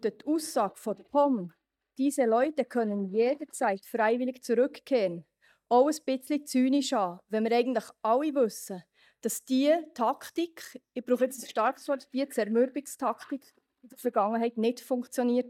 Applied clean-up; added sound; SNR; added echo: neural mask model DeepFilterNet 3.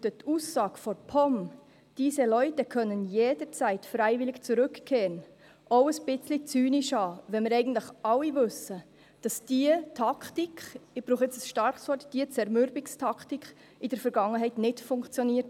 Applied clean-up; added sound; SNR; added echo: none; none; none; none.